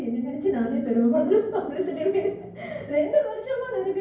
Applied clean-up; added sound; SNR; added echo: none; none; none; reverberation time 0.9 s.